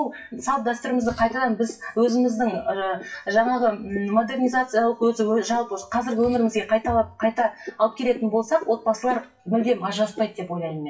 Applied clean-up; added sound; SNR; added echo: classical method WPE with log-MMSE.